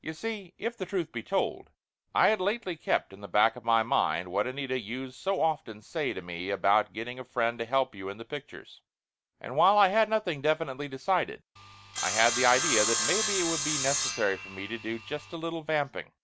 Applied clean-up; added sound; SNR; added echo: none; Sawing; 2 dB; none.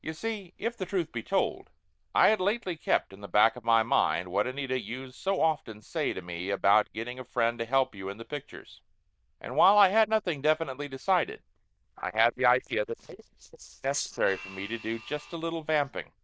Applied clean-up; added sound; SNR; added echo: neural diffusion model UNIVERSE++.